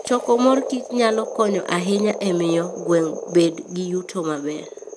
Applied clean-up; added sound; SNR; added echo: none; Frog; 11 dB; none.